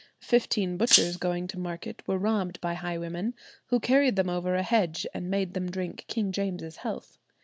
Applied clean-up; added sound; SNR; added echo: none; Rattle (instrument); -2 dB; none.